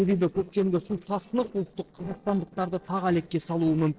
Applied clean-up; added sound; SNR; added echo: neural separator model SepFormer DNS4.